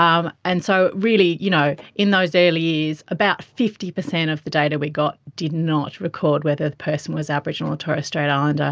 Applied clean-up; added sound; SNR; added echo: none; none; none; none.